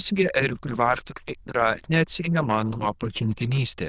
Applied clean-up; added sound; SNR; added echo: neural diffusion model UNIVERSE++.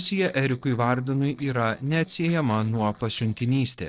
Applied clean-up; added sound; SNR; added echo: neural separator model SepFormer DNS4.